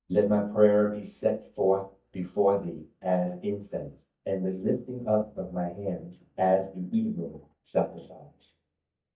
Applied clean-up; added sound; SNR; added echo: neural mask model DeepFilterNet 3.